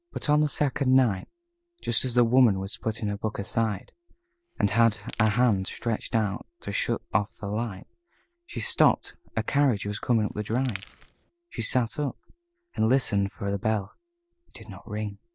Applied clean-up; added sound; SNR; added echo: none; Crackle; 17 dB; none.